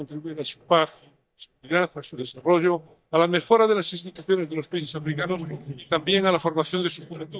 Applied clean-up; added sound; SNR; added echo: neural mask model DeepFilterNet 3.